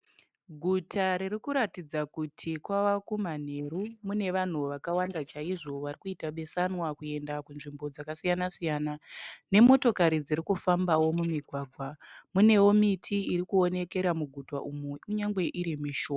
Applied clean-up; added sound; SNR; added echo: neural mask model Resemble Enhance denoiser.